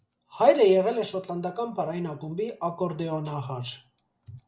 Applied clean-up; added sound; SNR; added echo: none; Tambourine; 17 dB; none.